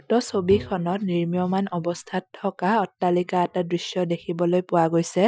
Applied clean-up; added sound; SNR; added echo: classical method Wiener filter.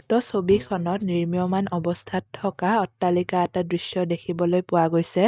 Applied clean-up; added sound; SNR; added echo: neural mask model RNNoise.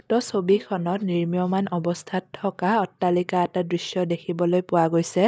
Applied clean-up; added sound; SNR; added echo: neural mask model DeepFilterNet 3.